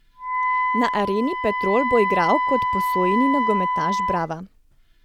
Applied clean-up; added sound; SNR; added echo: none; Wind instrument, woodwind instrument; 0 dB; none.